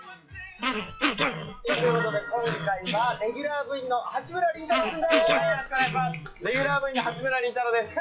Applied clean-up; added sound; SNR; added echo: classical method WPE with log-MMSE.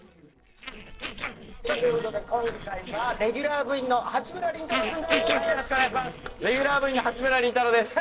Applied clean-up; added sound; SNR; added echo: neural separator model SepFormer DNS4.